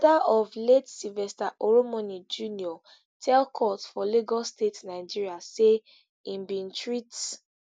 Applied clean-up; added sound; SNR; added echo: none; none; none; none.